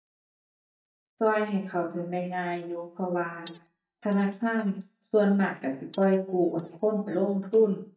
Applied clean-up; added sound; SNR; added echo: neural mask model DeepFilterNet 3.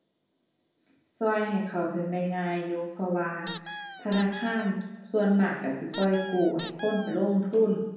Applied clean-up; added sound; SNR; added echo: none; Squeak; 13 dB; reverberation time 0.9 s.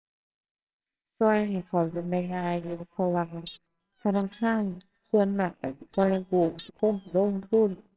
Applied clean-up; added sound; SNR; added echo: neural separator model SepFormer WHAMR!.